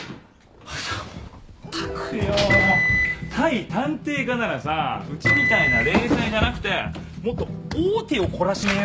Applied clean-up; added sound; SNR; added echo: none; Microwave oven; -3 dB; none.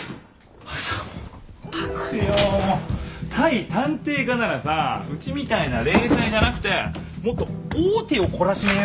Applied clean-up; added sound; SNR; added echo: none; none; none; none.